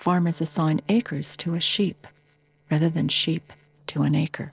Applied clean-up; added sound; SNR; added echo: neural separator model SepFormer DNS4.